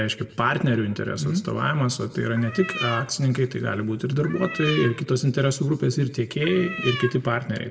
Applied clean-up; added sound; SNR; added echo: none; Cat; 9 dB; reverberation time 0.9 s.